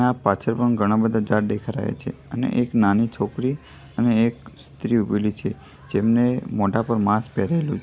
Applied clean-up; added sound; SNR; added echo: none; none; none; none.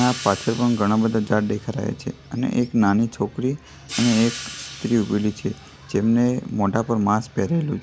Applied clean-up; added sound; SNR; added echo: none; Hi-hat; 16 dB; none.